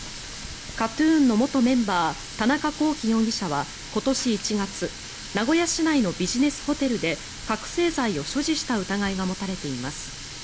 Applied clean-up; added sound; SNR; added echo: none; Water tap, faucet; 12 dB; none.